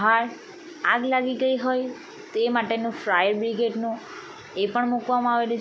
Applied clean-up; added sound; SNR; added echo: none; none; none; none.